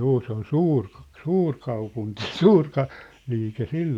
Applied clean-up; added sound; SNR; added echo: none; none; none; none.